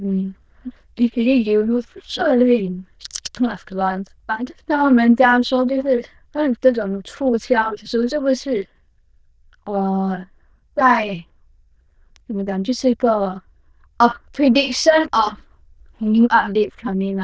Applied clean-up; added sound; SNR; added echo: neural diffusion model UNIVERSE++.